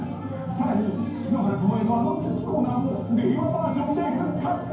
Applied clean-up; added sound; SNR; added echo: none; none; none; reverberation time 0.9 s.